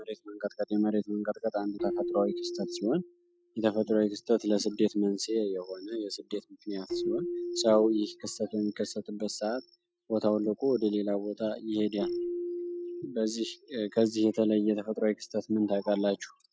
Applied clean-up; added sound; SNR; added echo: classical method log-MMSE.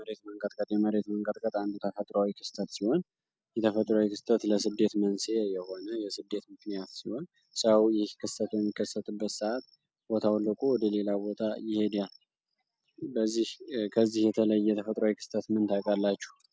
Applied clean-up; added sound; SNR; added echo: none; none; none; none.